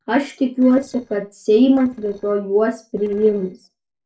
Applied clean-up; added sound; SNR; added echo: neural separator model SepFormer DNS4.